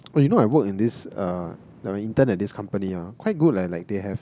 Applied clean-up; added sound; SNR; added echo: none; none; none; none.